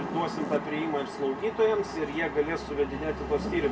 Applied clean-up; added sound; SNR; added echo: none; Zipper (clothing); 14 dB; reverberation time 0.2 s.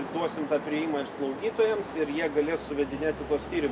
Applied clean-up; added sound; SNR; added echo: none; none; none; none.